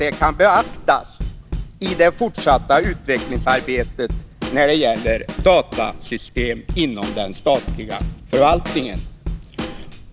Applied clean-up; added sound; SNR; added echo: none; Snare drum / Drum kit; 8 dB; none.